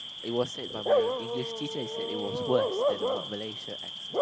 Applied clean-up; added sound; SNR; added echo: none; Bark / Cricket; -4 dB; none.